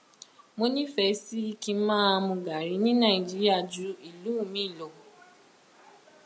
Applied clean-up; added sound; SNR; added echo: none; none; none; none.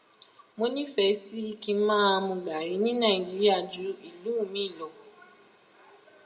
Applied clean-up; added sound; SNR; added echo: none; none; none; reverberation time 0.7 s.